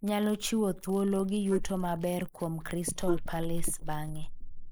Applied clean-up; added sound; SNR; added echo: neural mask model Resemble Enhance denoiser.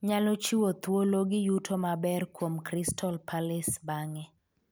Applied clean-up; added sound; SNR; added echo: none; none; none; none.